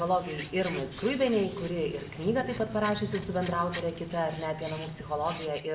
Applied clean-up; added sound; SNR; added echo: none; Hands; 12 dB; reverberation time 0.7 s.